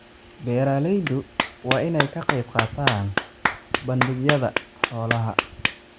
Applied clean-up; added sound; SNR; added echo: none; Clapping; 2 dB; none.